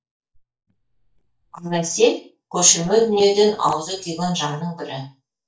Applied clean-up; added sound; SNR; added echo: neural mask model DeepFilterNet 3.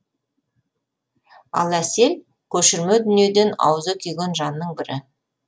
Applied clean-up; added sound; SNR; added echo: none; none; none; none.